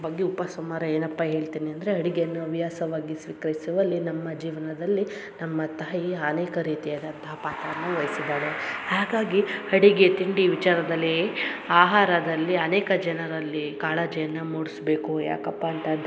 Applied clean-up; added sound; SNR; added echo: none; none; none; none.